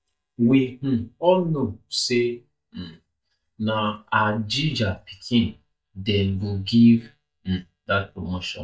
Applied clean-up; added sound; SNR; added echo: neural mask model DeepFilterNet 3.